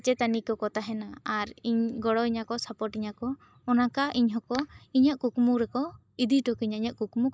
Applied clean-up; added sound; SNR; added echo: neural mask model DeepFilterNet 3.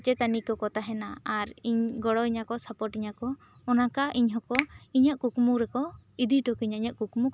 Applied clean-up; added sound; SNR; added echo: none; Finger snapping; 11 dB; none.